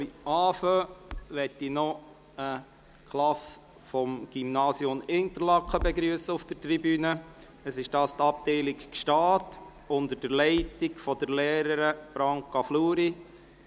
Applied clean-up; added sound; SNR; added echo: none; Crackle; 18 dB; none.